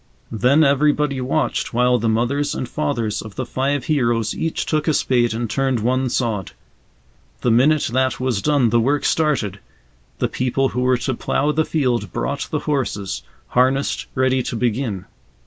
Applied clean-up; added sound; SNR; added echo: none; none; none; none.